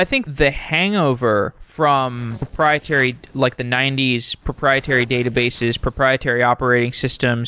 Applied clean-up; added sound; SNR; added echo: neural separator model SepFormer DNS4.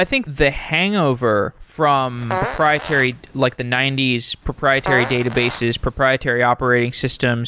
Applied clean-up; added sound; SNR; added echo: none; Fart; 10 dB; none.